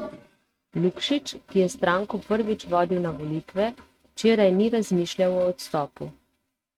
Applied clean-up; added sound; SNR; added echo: neural mask model RNNoise.